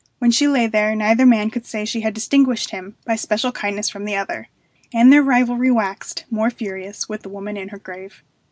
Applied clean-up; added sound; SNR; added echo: none; none; none; none.